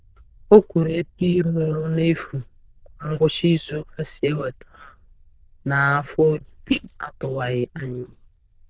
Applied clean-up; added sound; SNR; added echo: neural diffusion model UNIVERSE++.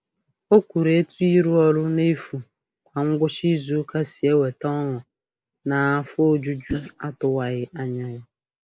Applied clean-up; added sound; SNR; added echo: neural mask model Resemble Enhance denoiser.